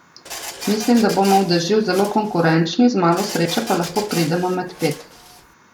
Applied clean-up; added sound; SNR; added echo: none; Printer; 14 dB; none.